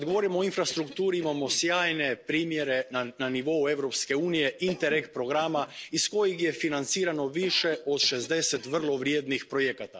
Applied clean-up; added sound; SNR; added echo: neural separator model SepFormer DNS4.